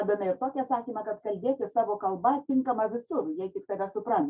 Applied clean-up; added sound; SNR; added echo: none; none; none; none.